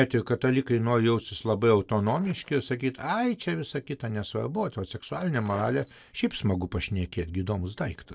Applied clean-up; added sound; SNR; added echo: neural separator model SepFormer DNS4.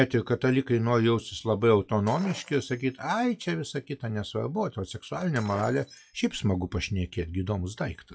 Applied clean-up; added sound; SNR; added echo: classical method log-MMSE.